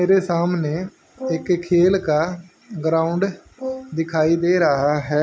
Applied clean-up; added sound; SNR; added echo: none; Brass instrument; 15 dB; none.